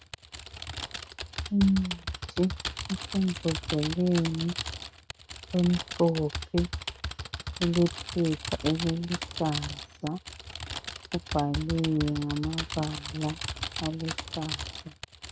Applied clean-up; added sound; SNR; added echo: none; Typing; 7 dB; none.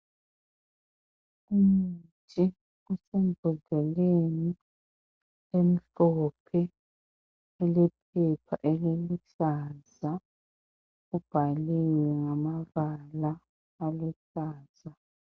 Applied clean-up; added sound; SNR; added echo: none; none; none; none.